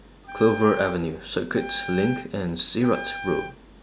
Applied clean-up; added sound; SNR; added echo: none; Wind instrument, woodwind instrument; 12 dB; none.